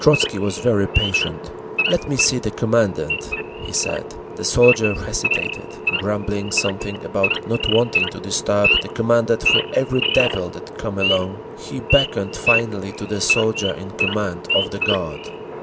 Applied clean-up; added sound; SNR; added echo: none; Idling / Wild animals; 3 dB; none.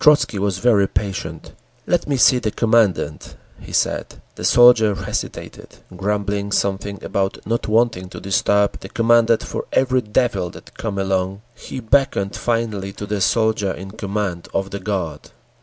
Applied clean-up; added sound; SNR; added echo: none; none; none; none.